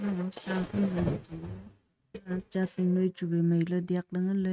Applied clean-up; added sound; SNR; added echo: neural mask model RNNoise.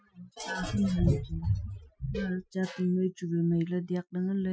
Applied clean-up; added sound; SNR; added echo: classical method Wiener filter.